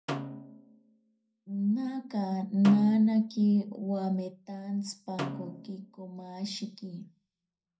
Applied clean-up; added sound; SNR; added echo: none; Snare drum; 13 dB; reverberation time 0.2 s.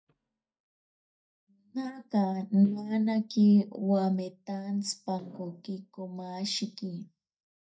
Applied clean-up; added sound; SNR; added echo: neural mask model DeepFilterNet 3.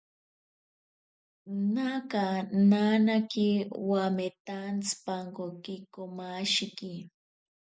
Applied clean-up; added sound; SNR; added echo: none; none; none; none.